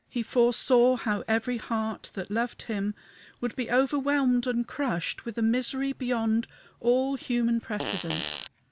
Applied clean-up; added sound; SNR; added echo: none; Fart; 4 dB; none.